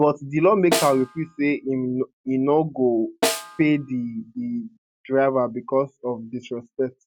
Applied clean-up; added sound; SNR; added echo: none; Snare drum; 7 dB; none.